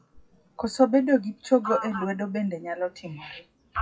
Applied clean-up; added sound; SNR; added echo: classical method WPE with log-MMSE.